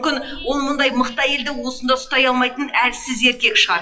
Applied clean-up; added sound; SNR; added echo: classical method WPE with log-MMSE.